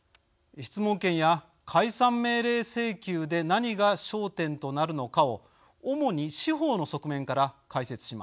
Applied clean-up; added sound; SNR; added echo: none; none; none; none.